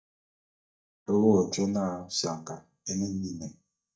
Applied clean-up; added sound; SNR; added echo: neural mask model DeepFilterNet 3.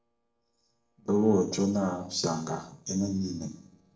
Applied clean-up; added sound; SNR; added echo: neural separator model SepFormer DNS4.